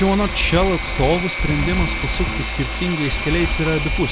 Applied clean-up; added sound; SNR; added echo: none; Wind + Engine / Mechanisms; 3 dB; none.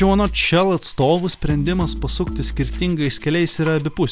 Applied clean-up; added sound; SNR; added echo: none; none; none; none.